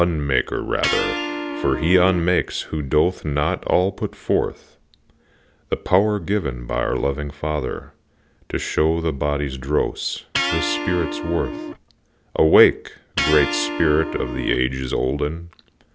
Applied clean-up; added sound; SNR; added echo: none; Electric guitar; 7 dB; none.